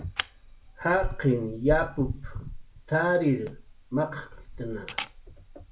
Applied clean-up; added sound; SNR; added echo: none; Camera; 8 dB; reverberation time 0.2 s.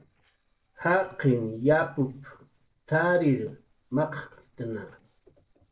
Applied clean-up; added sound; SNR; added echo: neural separator model SepFormer DNS4.